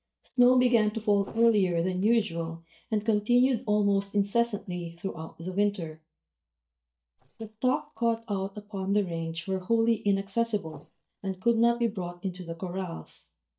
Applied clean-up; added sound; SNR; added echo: neural mask model DeepFilterNet 3.